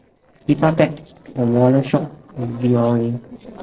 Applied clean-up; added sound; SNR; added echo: neural separator model SepFormer DNS4.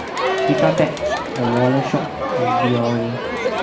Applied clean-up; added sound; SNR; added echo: none; Crowd; 0 dB; reverberation time 0.5 s.